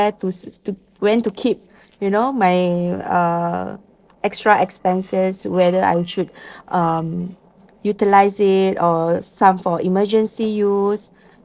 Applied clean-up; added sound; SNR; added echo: neural separator model SepFormer DNS4.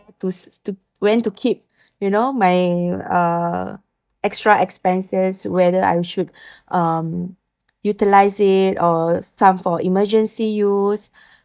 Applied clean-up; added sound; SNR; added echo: neural mask model DeepFilterNet 3.